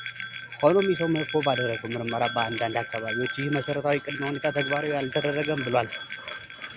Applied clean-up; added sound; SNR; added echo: none; Bell; 4 dB; none.